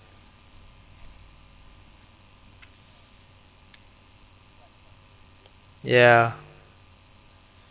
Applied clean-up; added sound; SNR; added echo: none; none; none; none.